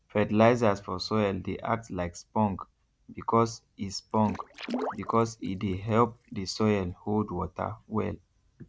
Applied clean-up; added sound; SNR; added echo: none; Water / Splash, splatter; 11 dB; none.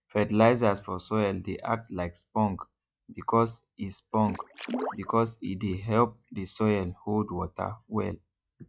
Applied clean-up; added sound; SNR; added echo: classical method log-MMSE.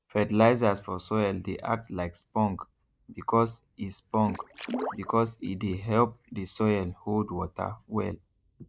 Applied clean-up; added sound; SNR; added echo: neural mask model Resemble Enhance denoiser.